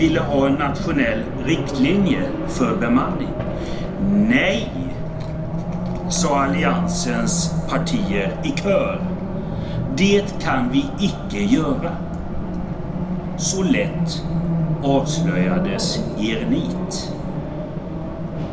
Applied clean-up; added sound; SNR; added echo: none; Race car, auto racing; 1 dB; reverberation time 0.4 s.